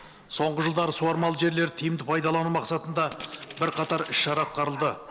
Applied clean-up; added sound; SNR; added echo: none; Coin (dropping) + Dog; 18 dB; none.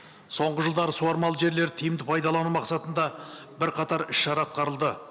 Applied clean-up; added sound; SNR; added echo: none; none; none; none.